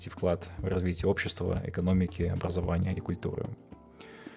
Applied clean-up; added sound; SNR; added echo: none; none; none; none.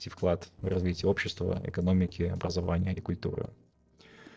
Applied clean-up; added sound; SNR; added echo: neural separator model SepFormer DNS4.